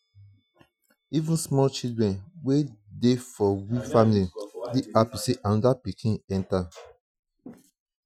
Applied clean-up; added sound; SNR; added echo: classical method Wiener filter.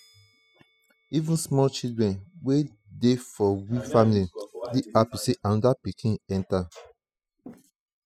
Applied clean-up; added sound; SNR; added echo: classical method spectral subtraction.